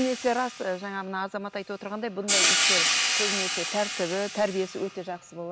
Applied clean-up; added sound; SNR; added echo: none; Hi-hat; -2 dB; none.